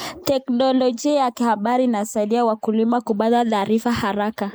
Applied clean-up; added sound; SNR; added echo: neural mask model Resemble Enhance denoiser.